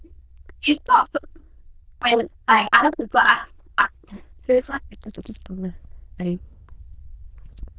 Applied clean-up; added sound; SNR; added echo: neural diffusion model UNIVERSE++.